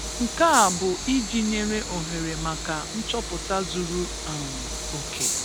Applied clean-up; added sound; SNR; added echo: none; Train; 5 dB; none.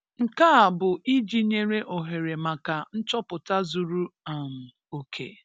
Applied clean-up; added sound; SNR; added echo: none; none; none; none.